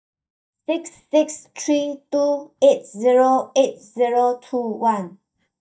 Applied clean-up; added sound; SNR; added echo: neural mask model DeepFilterNet 3.